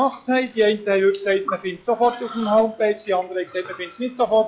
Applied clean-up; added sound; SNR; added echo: classical method log-MMSE.